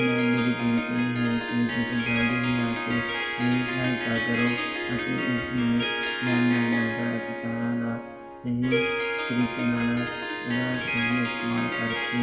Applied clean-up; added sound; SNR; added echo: none; Harp; 2 dB; reverberation time 0.8 s.